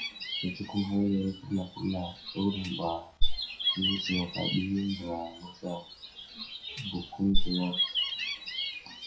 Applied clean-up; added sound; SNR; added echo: classical method WPE with log-MMSE.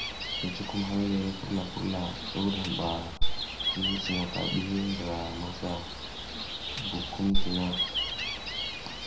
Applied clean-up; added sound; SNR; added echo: none; Gull, seagull; -2 dB; reverberation time 0.5 s.